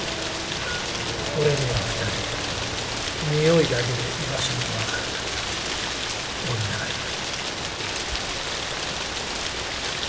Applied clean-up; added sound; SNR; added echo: none; Rain; -1 dB; reverberation time 1.0 s.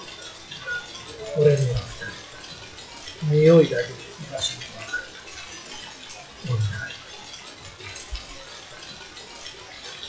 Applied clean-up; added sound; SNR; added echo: classical method WPE with log-MMSE.